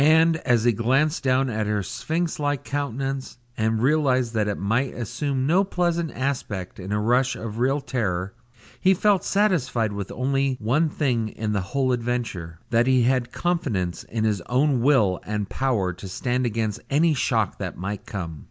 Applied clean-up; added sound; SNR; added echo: none; none; none; none.